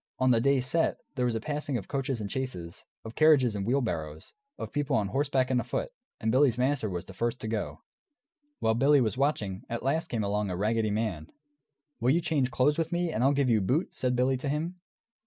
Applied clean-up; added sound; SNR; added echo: none; none; none; none.